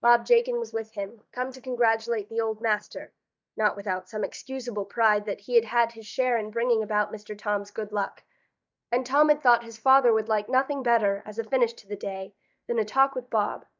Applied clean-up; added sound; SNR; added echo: neural mask model DeepFilterNet 3.